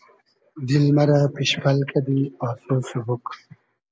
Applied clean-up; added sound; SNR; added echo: none; none; none; none.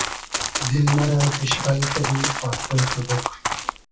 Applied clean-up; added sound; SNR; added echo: none; Run; 4 dB; reverberation time 0.2 s.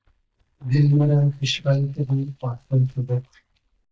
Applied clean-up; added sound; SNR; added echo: neural mask model DeepFilterNet 3.